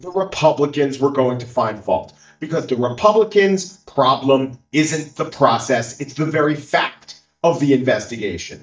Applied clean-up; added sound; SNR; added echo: neural mask model DeepFilterNet 3.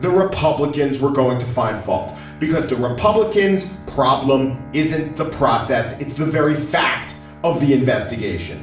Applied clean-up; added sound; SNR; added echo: none; Bowed string instrument; 19 dB; reverberation time 0.5 s.